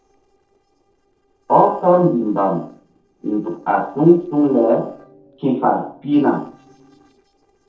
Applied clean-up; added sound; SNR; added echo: neural separator model SepFormer DNS4.